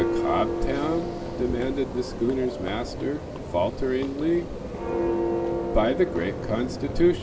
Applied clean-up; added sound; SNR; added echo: none; Church bell; 3 dB; reverberation time 2.1 s.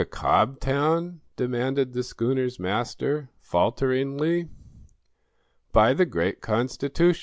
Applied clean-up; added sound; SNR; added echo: none; none; none; none.